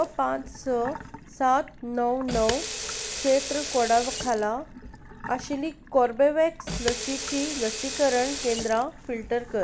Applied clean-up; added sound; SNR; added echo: none; Sink (filling or washing) / Water tap, faucet; 9 dB; none.